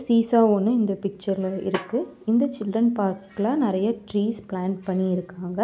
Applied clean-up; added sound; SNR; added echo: none; Snare drum; 16 dB; none.